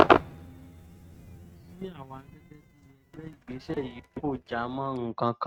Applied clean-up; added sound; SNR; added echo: neural mask model RNNoise.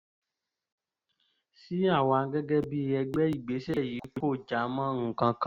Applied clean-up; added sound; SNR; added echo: none; none; none; none.